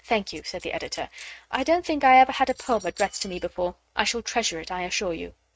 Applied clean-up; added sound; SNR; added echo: neural mask model RNNoise.